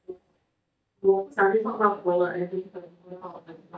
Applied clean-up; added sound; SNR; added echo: neural mask model DeepFilterNet 3.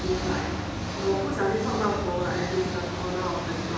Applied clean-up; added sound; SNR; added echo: none; Engine; 5 dB; reverberation time 1.0 s.